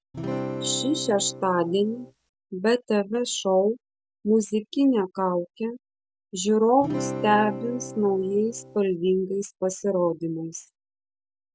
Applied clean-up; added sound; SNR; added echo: none; Acoustic guitar / Strum; 9 dB; none.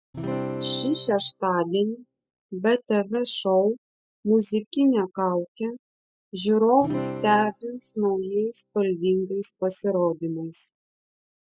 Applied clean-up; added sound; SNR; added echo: classical method spectral subtraction.